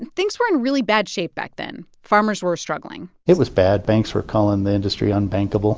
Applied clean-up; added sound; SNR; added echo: none; none; none; none.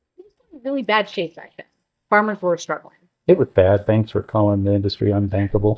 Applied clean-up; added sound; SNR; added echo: neural mask model DeepFilterNet 3.